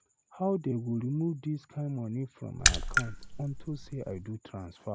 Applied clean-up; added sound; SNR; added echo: none; Raindrop / Splash, splatter; -3 dB; none.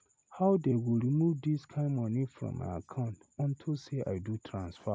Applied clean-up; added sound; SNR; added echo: none; none; none; none.